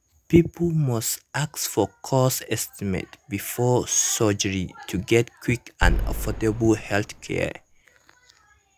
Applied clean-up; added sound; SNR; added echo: none; Boom; 3 dB; none.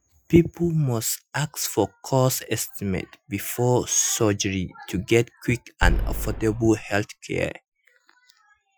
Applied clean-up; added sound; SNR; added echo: classical method Wiener filter.